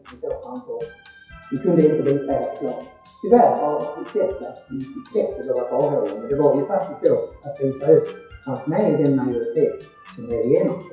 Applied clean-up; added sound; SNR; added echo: classical method WPE with log-MMSE.